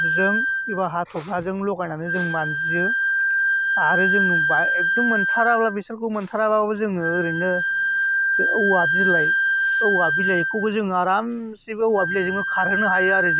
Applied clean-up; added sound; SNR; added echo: none; Wind instrument, woodwind instrument; -2 dB; none.